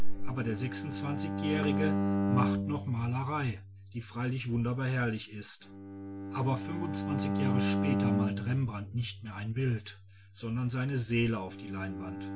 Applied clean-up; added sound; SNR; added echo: none; Bowed string instrument; 3 dB; none.